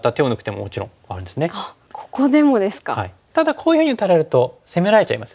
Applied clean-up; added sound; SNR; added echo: none; none; none; none.